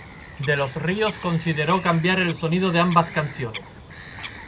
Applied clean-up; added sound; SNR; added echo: none; Bird vocalization, bird call, bird song; 15 dB; none.